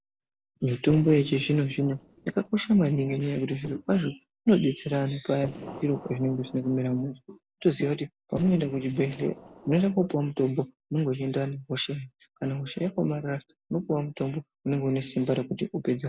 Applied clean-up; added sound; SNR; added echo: neural separator model SepFormer DNS4.